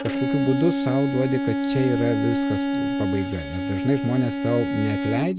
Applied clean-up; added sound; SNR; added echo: none; Bowed string instrument; 0 dB; none.